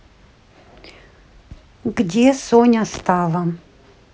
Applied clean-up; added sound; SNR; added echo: none; none; none; none.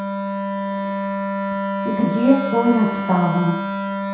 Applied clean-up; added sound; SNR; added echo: none; Wind instrument, woodwind instrument; 2 dB; reverberation time 0.7 s.